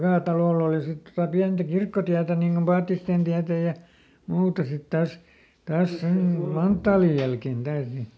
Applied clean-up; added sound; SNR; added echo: none; none; none; none.